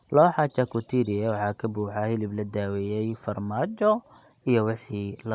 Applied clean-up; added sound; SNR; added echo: none; none; none; none.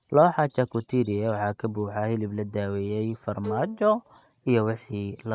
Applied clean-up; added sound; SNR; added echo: neural mask model RNNoise.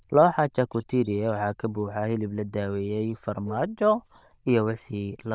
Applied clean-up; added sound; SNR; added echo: neural diffusion model UNIVERSE++.